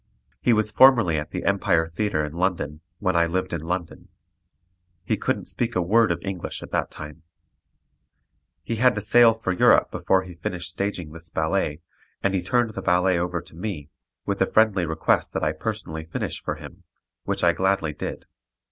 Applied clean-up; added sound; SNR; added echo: none; none; none; none.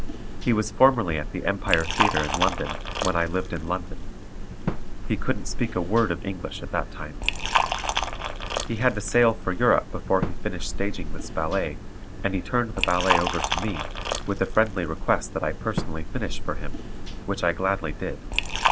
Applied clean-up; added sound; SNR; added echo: none; Liquid; 1 dB; none.